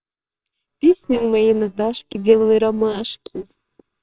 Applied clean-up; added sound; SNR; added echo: neural separator model SepFormer WHAMR!.